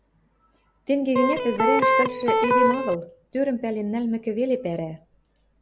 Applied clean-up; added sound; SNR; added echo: none; Electric guitar; -5 dB; none.